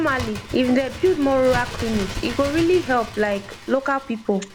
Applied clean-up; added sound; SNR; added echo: none; Bird; 11 dB; none.